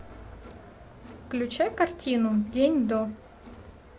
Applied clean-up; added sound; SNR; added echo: none; Crowd; 19 dB; none.